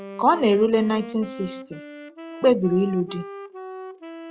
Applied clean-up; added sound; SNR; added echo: none; Wind instrument, woodwind instrument; 14 dB; none.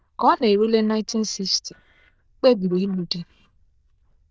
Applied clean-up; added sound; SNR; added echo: neural diffusion model UNIVERSE++.